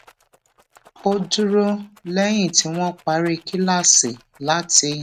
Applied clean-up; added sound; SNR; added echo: neural mask model RNNoise.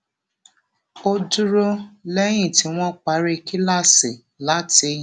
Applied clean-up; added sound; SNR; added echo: none; none; none; none.